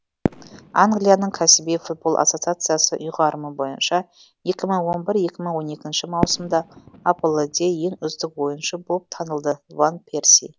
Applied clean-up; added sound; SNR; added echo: none; Fireworks; 15 dB; none.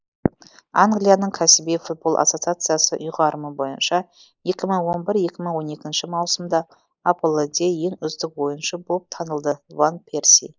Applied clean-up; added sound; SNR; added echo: neural mask model Resemble Enhance denoiser.